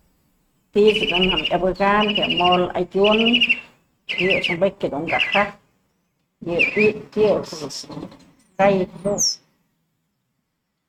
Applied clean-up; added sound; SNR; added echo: neural mask model RNNoise.